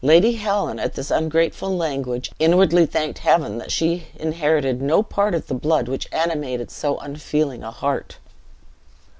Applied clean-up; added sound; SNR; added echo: none; none; none; none.